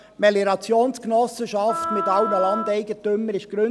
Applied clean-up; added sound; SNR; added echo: none; Wind instrument, woodwind instrument; 7 dB; none.